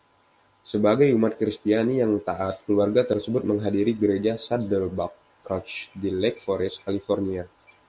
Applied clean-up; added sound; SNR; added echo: none; none; none; none.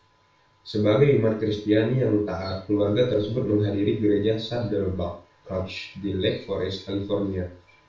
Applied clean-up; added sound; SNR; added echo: none; none; none; reverberation time 0.3 s.